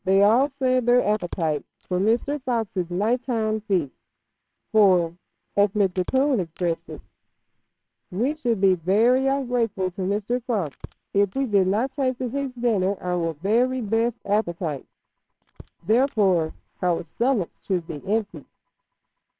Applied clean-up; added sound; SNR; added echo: neural separator model SepFormer WHAMR!.